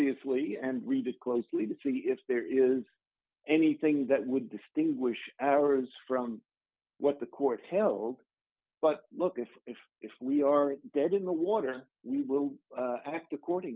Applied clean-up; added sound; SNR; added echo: none; none; none; none.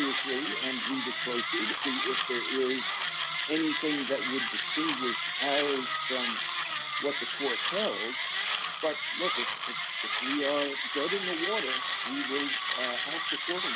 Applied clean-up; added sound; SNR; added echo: none; Mechanisms; -3 dB; none.